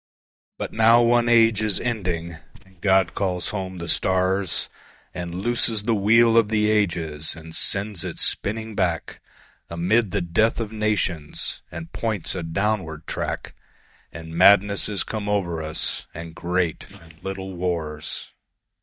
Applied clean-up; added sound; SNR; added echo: neural mask model DeepFilterNet 3.